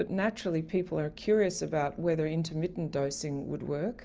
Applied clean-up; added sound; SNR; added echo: none; none; none; none.